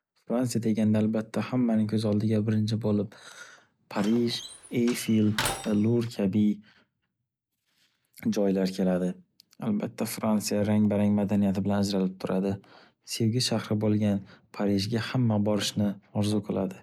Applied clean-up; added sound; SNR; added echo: none; Slam; 10 dB; none.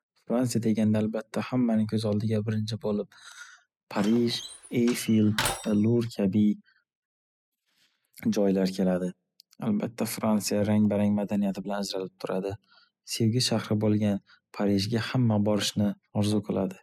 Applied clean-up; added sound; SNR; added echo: classical method spectral subtraction.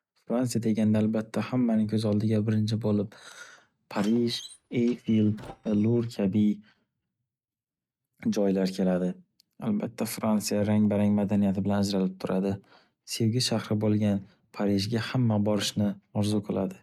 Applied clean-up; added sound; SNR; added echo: neural mask model RNNoise.